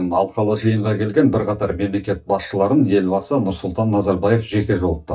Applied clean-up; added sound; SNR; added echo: neural mask model DeepFilterNet 3.